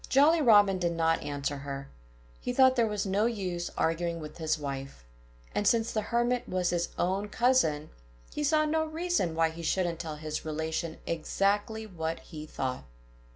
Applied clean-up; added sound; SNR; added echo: none; none; none; none.